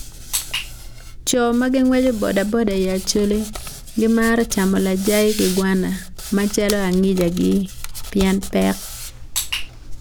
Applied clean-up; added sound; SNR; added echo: none; Hands; 11 dB; none.